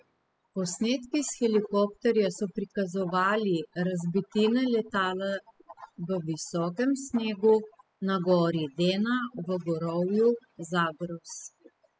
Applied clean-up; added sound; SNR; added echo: classical method spectral subtraction.